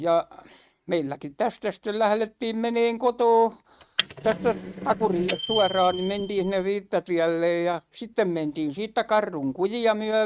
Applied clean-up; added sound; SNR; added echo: neural mask model RNNoise.